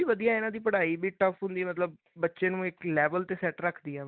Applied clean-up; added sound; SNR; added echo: none; none; none; none.